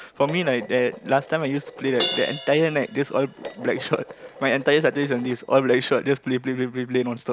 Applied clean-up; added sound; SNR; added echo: none; Dishes, pots, and pans + Crash cymbal; 13 dB; none.